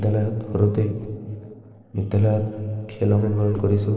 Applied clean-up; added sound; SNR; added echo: neural separator model SepFormer DNS4.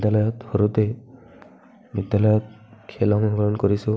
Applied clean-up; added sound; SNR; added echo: none; none; none; none.